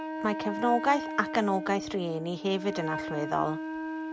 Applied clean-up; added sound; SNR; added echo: none; Wind instrument, woodwind instrument; 6 dB; none.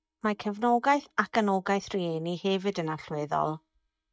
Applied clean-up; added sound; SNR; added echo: neural mask model DeepFilterNet 3.